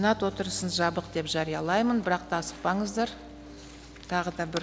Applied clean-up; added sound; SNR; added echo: none; Musical instrument + Bowed string instrument; 17 dB; none.